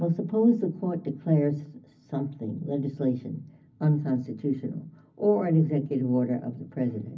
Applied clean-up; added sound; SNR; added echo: none; none; none; reverberation time 0.4 s.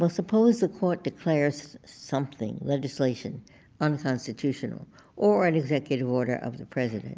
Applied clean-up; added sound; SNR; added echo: none; none; none; none.